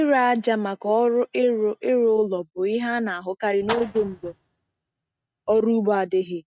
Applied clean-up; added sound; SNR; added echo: neural mask model RNNoise.